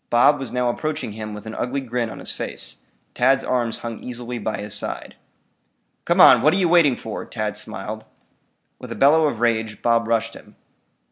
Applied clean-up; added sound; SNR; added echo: none; none; none; none.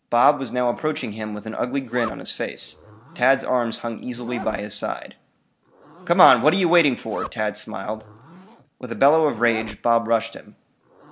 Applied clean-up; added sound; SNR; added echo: none; Zipper (clothing); 19 dB; none.